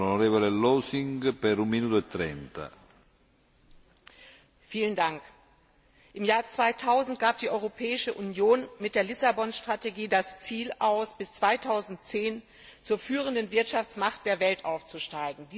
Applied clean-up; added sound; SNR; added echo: none; none; none; none.